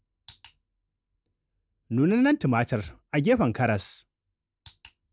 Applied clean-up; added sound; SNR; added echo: none; none; none; none.